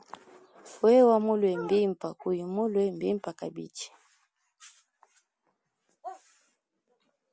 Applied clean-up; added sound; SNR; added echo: none; none; none; none.